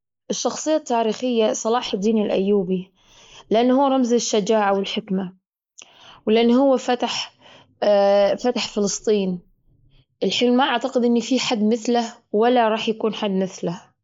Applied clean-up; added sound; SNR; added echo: neural mask model Resemble Enhance denoiser.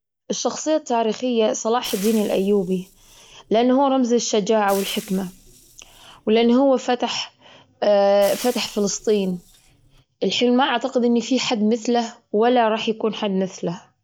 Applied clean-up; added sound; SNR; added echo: none; Frying (food); 19 dB; none.